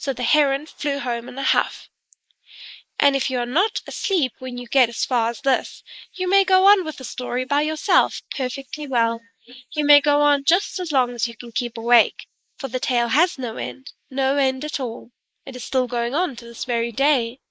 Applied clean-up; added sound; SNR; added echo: neural mask model Resemble Enhance denoiser.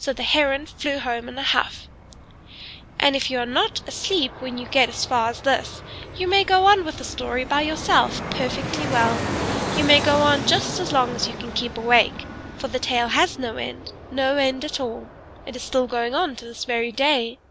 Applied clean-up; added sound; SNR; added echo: none; Fixed-wing aircraft, airplane; 9 dB; none.